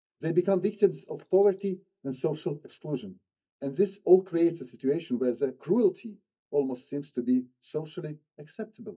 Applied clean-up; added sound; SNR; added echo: neural mask model DeepFilterNet 3.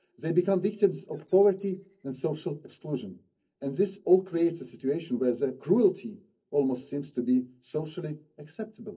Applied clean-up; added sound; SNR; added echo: neural separator model SepFormer DNS4.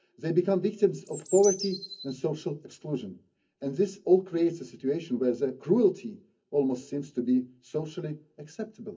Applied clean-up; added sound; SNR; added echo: none; Bird; 9 dB; reverberation time 0.3 s.